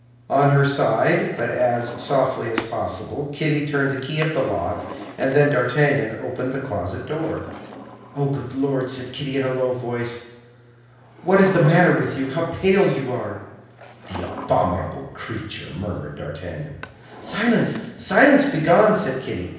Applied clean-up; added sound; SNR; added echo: none; Drawer open or close; 18 dB; reverberation time 0.9 s.